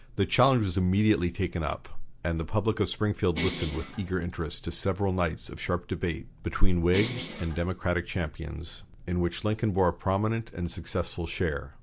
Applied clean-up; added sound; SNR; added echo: none; Bell; 10 dB; none.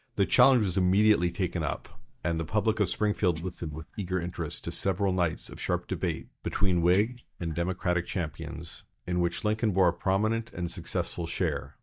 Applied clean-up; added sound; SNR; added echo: neural mask model DeepFilterNet 3.